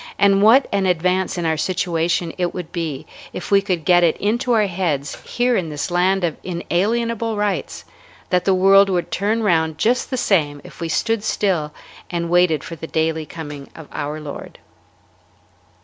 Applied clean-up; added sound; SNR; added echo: none; none; none; none.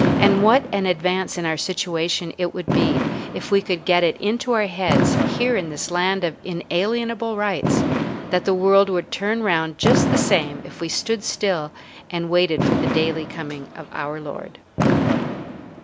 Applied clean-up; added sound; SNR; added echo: none; Fireworks; 2 dB; none.